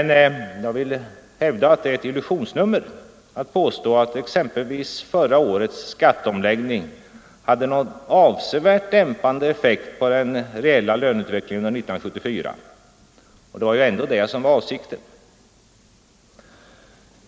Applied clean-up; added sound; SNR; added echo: none; none; none; none.